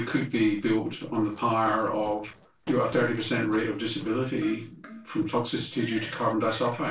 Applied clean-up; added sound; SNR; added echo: neural separator model SepFormer DNS4.